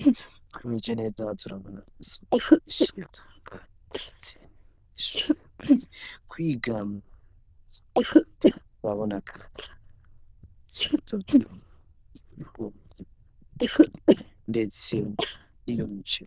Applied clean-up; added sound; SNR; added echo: neural diffusion model UNIVERSE++.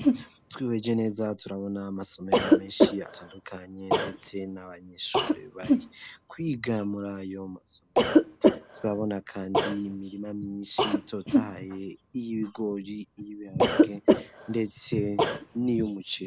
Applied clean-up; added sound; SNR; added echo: none; Cough; -5 dB; none.